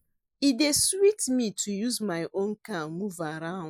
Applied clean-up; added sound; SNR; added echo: neural mask model Resemble Enhance denoiser.